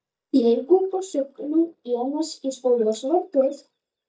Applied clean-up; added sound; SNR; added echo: neural mask model DeepFilterNet 3.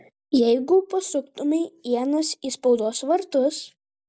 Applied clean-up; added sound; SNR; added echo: none; none; none; none.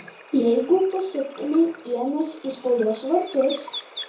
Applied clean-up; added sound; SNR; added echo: none; Water / Bird; 16 dB; reverberation time 0.6 s.